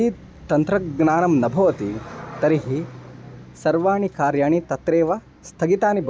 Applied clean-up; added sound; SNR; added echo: none; none; none; none.